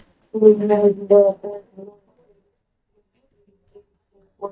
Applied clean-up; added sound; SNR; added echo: neural mask model DeepFilterNet 3.